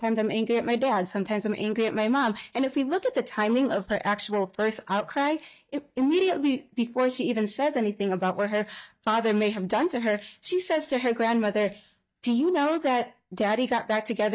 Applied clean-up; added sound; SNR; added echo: neural mask model DeepFilterNet 3.